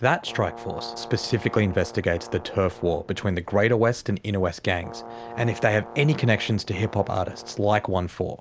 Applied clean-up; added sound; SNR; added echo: none; Brass instrument; 16 dB; none.